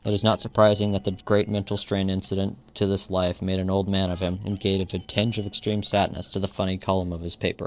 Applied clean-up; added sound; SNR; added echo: neural separator model SepFormer DNS4.